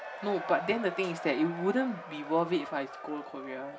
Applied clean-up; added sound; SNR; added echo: none; Crowd / Cheering; 10 dB; reverberation time 0.2 s.